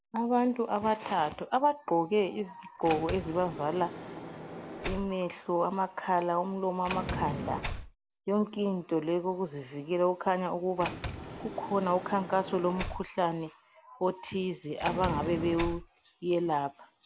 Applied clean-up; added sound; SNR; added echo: none; Sliding door; 11 dB; none.